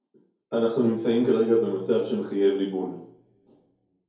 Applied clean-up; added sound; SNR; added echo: none; none; none; reverberation time 2.3 s.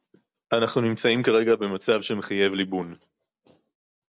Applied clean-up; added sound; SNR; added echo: none; none; none; none.